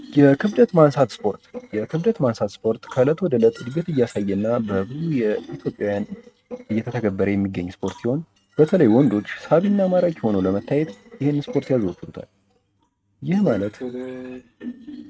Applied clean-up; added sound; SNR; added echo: neural mask model RNNoise.